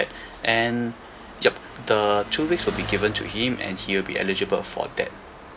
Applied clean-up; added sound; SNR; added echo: none; Engine; 15 dB; none.